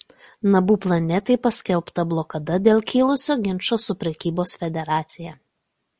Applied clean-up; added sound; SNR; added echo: none; none; none; none.